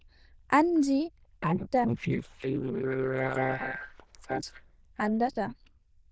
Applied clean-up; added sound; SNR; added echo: neural diffusion model UNIVERSE++.